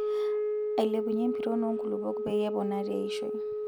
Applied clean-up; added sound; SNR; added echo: none; Wind instrument, woodwind instrument; -1 dB; none.